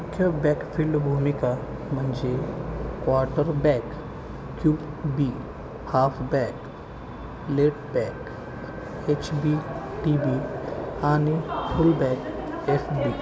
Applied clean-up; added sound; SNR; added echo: none; Frog; 16 dB; none.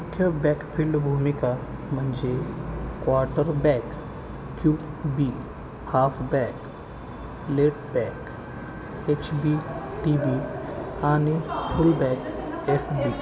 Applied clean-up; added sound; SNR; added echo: none; none; none; none.